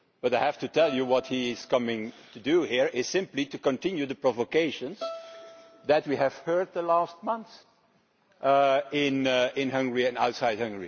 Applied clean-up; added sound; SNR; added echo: none; Bowed string instrument; 18 dB; none.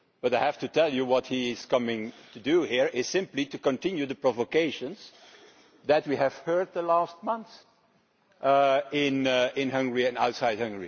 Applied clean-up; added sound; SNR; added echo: none; none; none; none.